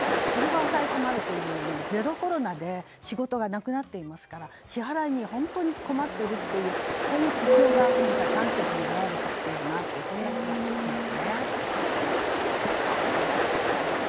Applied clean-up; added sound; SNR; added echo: none; Ocean; -4 dB; none.